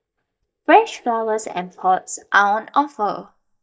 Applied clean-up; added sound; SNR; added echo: neural mask model DeepFilterNet 3.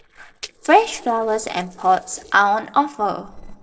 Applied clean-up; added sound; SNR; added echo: neural separator model SepFormer DNS4.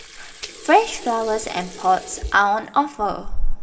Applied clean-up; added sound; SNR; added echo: none; Sink (filling or washing) / Water tap, faucet; 4 dB; reverberation time 2.1 s.